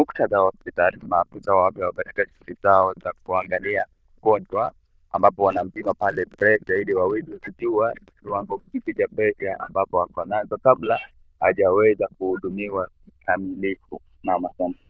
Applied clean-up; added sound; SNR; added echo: neural diffusion model UNIVERSE++.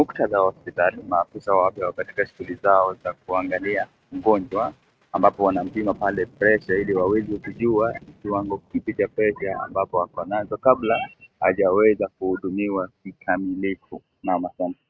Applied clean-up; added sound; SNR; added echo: neural mask model RNNoise.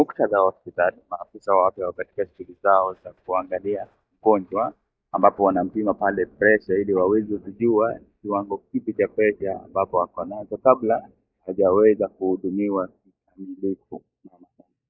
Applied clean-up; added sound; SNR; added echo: neural mask model DeepFilterNet 3.